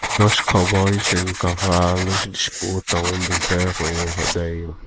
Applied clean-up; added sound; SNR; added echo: neural mask model Resemble Enhance denoiser.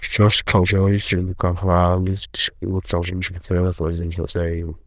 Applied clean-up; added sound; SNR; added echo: neural diffusion model UNIVERSE++.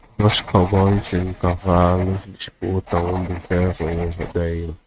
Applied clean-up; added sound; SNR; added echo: neural mask model RNNoise.